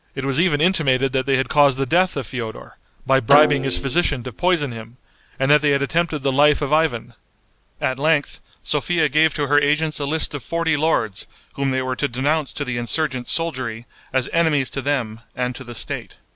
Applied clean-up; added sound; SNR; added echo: none; Snare drum; 8 dB; none.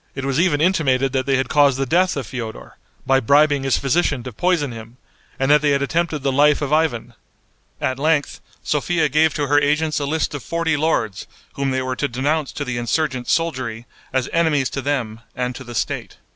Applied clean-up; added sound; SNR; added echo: none; none; none; none.